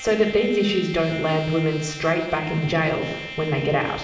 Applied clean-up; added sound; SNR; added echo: none; Trumpet; 13 dB; reverberation time 1.2 s.